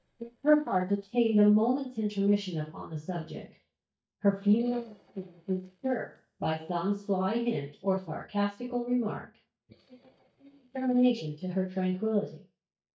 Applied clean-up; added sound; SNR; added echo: neural mask model DeepFilterNet 3.